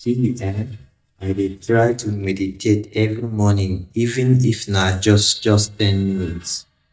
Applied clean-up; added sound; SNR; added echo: neural mask model DeepFilterNet 3.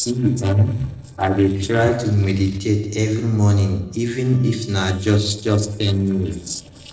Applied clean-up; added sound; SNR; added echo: neural separator model SepFormer DNS4.